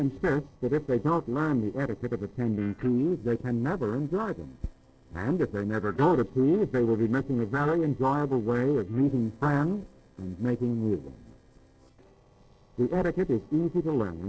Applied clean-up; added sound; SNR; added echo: neural separator model SepFormer DNS4.